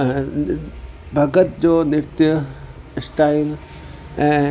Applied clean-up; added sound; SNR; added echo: none; none; none; none.